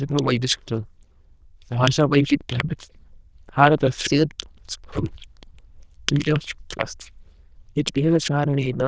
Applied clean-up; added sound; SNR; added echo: neural diffusion model UNIVERSE++.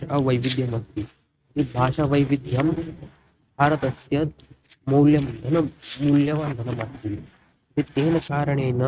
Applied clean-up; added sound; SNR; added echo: neural mask model RNNoise.